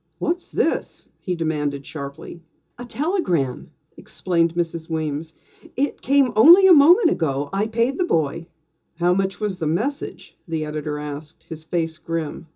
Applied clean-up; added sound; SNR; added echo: none; none; none; reverberation time 0.2 s.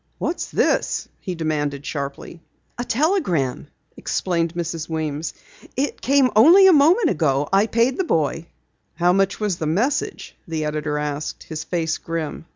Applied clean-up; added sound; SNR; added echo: none; none; none; none.